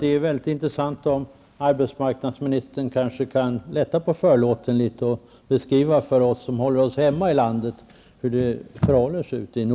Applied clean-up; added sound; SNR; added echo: none; none; none; none.